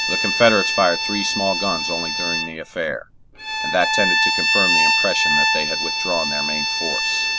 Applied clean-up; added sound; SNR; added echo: none; Bowed string instrument; -3 dB; none.